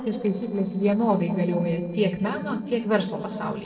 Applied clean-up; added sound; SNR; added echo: neural separator model SepFormer DNS4.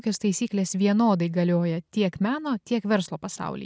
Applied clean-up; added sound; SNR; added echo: none; none; none; none.